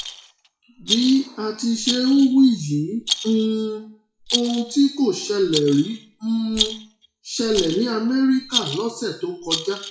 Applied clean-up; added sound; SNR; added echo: classical method WPE with log-MMSE.